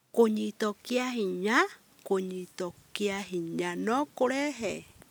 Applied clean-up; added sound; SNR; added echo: none; none; none; none.